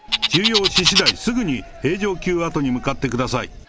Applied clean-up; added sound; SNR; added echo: none; Bird; 2 dB; none.